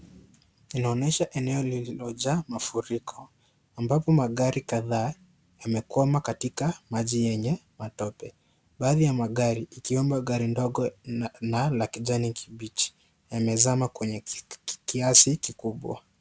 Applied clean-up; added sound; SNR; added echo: none; none; none; none.